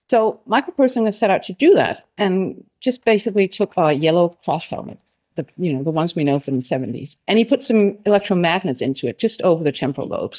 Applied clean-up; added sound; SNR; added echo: neural mask model DeepFilterNet 3.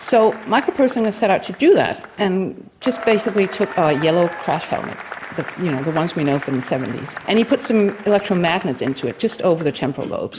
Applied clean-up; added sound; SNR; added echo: none; Applause / Crowd / Cheering; 15 dB; none.